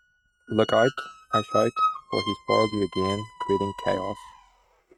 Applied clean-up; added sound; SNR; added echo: neural mask model RNNoise.